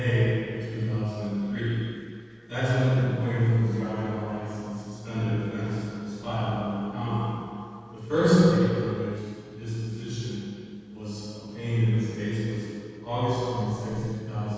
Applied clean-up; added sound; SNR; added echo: neural separator model SepFormer DNS4.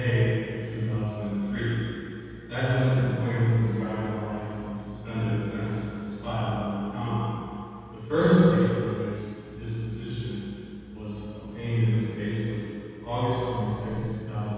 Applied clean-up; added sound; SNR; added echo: none; Buzz; 16 dB; reverberation time 2.1 s.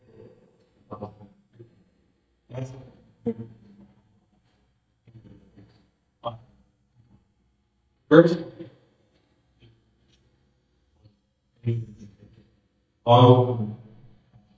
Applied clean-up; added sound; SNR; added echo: neural mask model DeepFilterNet 3.